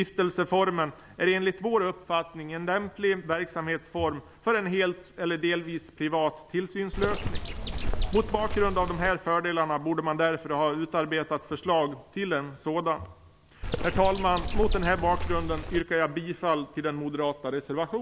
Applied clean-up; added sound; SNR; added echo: none; Bird; 1 dB; none.